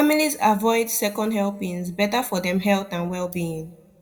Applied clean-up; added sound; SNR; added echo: none; none; none; reverberation time 1.1 s.